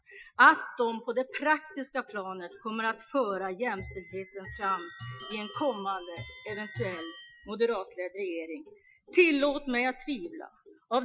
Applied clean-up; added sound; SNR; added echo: classical method Wiener filter.